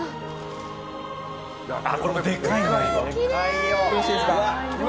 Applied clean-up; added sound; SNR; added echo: none; none; none; none.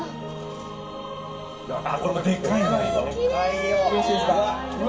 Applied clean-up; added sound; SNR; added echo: none; none; none; reverberation time 0.2 s.